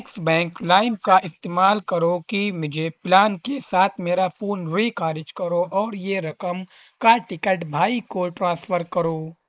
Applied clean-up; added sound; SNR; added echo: neural mask model Resemble Enhance denoiser.